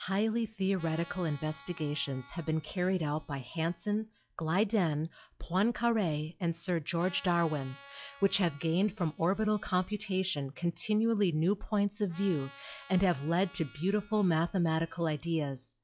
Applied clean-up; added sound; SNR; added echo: classical method log-MMSE.